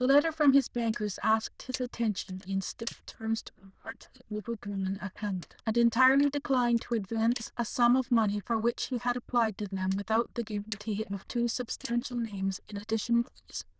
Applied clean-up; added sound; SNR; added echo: neural diffusion model UNIVERSE++.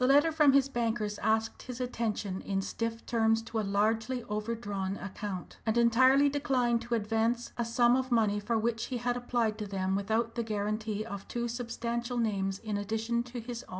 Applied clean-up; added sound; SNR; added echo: none; none; none; none.